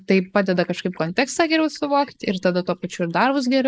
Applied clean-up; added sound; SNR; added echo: neural mask model Resemble Enhance denoiser.